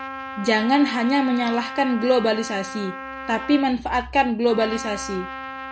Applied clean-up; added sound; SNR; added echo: none; Trumpet; 11 dB; none.